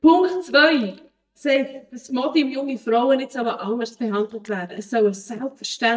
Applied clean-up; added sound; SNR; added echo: neural mask model DeepFilterNet 3.